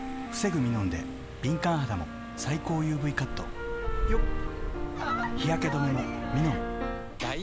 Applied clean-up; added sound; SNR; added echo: none; Car passing by; 5 dB; none.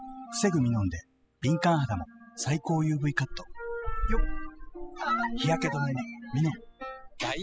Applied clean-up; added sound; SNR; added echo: classical method spectral subtraction.